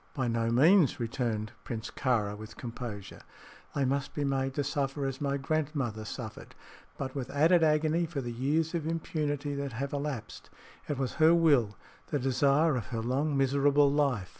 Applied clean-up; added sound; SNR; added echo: none; none; none; none.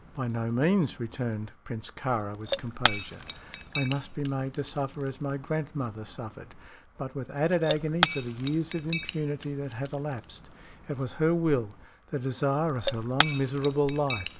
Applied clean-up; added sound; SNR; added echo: none; Shatter / Crushing; 5 dB; none.